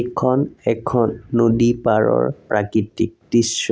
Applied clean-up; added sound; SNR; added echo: none; none; none; none.